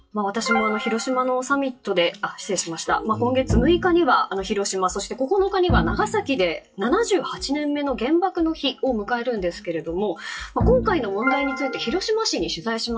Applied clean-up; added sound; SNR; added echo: classical method WPE with log-MMSE.